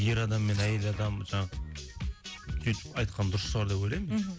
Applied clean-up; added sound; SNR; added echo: none; Tearing; 18 dB; none.